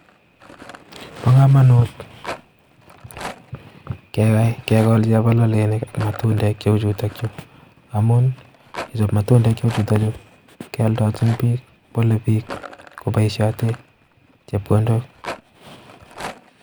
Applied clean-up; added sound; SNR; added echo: none; Rattle; 20 dB; none.